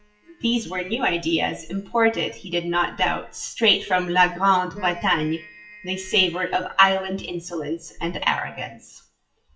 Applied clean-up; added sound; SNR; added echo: classical method WPE with log-MMSE.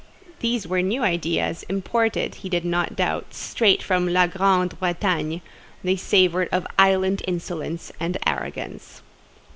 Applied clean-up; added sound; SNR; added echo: none; none; none; none.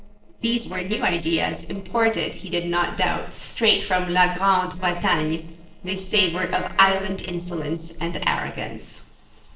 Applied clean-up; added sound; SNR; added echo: neural separator model SepFormer DNS4.